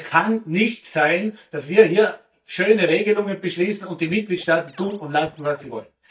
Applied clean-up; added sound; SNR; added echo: neural mask model DeepFilterNet 3.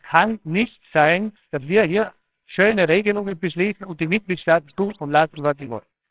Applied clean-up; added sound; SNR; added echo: neural separator model SepFormer WHAMR!.